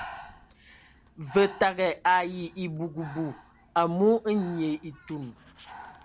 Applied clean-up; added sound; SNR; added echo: none; Breathing; 19 dB; none.